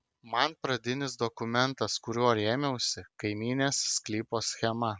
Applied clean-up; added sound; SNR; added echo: none; none; none; none.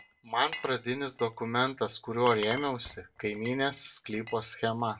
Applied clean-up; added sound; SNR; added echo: none; Glass; 15 dB; reverberation time 0.2 s.